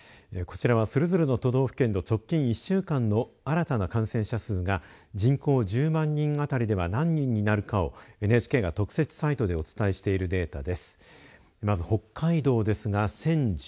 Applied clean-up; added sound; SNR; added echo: none; none; none; none.